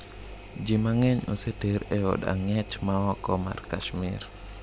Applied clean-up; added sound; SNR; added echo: none; Engine; 14 dB; none.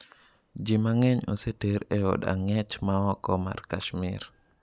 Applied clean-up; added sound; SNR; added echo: none; none; none; none.